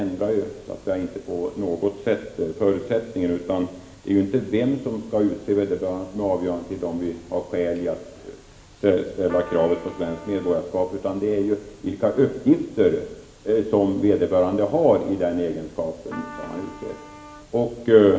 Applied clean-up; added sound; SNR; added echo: none; Trumpet; 18 dB; reverberation time 0.8 s.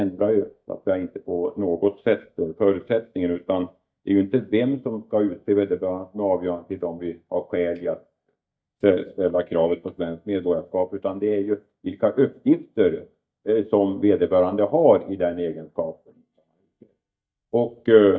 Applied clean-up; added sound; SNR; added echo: neural mask model DeepFilterNet 3.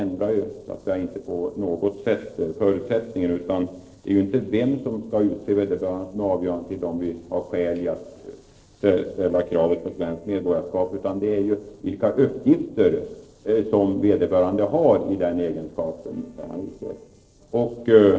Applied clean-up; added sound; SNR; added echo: neural separator model SepFormer DNS4.